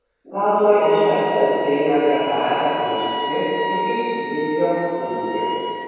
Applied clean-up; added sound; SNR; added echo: none; Wind instrument, woodwind instrument; 8 dB; reverberation time 2.2 s.